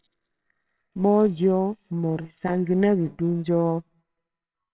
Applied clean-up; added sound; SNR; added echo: neural separator model SepFormer WHAMR!.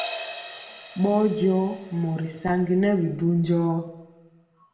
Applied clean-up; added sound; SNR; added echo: none; Crash cymbal; 16 dB; reverberation time 0.8 s.